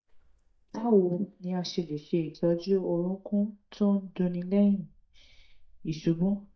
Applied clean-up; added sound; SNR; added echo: neural mask model DeepFilterNet 3.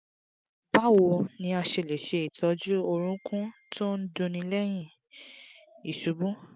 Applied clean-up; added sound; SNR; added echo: none; none; none; none.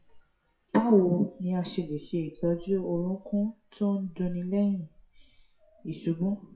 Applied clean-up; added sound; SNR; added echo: classical method WPE with log-MMSE.